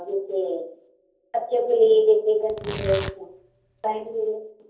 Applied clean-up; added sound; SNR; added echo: none; Tearing; 11 dB; reverberation time 0.7 s.